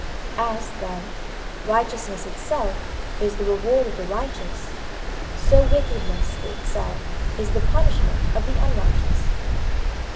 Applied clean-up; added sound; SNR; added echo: none; Stream; -4 dB; reverberation time 2.5 s.